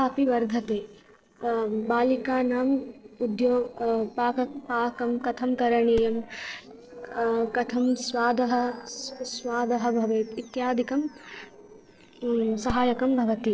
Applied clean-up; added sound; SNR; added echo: neural separator model SepFormer DNS4.